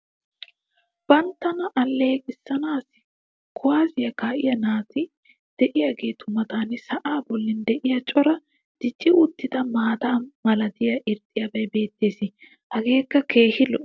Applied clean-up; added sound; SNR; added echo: none; none; none; none.